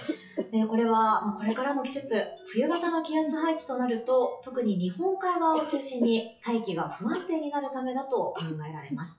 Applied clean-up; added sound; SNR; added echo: classical method WPE with log-MMSE.